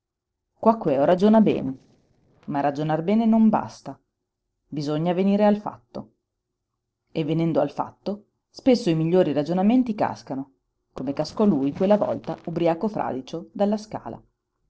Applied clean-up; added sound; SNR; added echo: neural separator model SepFormer DNS4.